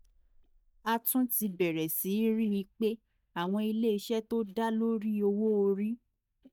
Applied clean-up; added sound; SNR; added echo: neural mask model DeepFilterNet 3.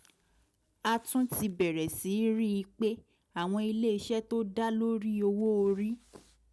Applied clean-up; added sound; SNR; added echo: none; none; none; none.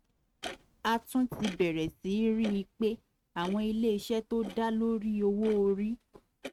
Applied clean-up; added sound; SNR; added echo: neural mask model RNNoise.